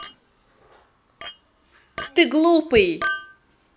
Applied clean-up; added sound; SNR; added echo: none; Chink, clink; 12 dB; none.